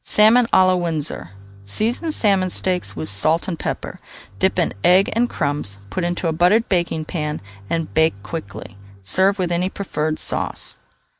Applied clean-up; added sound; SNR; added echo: none; Bowed string instrument; 19 dB; none.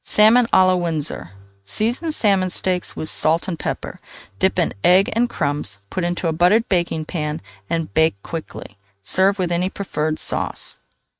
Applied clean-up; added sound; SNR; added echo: neural mask model RNNoise.